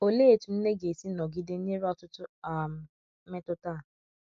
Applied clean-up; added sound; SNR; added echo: none; none; none; none.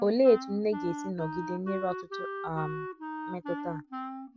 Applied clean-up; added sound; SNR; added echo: none; Wind instrument, woodwind instrument; 8 dB; none.